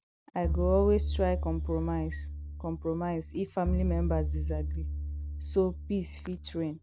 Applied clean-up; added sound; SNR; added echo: none; Bowed string instrument; 1 dB; none.